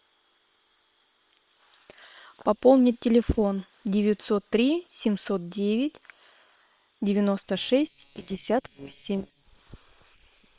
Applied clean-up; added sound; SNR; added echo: neural separator model SepFormer WHAM!.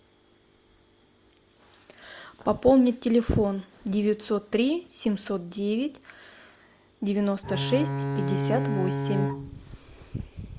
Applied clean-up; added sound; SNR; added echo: none; Bowed string instrument; 2 dB; none.